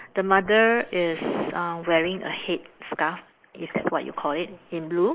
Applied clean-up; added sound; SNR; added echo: neural mask model Resemble Enhance denoiser.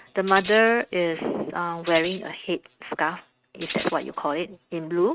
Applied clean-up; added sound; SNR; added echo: neural mask model RNNoise.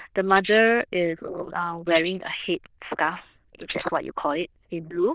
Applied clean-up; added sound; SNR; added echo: neural diffusion model UNIVERSE++.